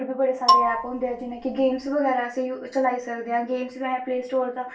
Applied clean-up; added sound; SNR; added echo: none; Marimba, xylophone; -1 dB; reverberation time 0.3 s.